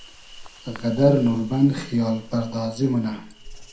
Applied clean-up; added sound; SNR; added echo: none; Insect; 19 dB; reverberation time 0.4 s.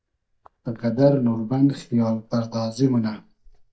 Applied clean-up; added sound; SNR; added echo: neural mask model DeepFilterNet 3.